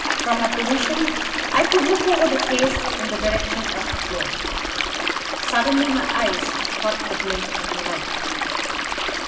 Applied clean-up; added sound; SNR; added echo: none; Stream; 0 dB; reverberation time 2.6 s.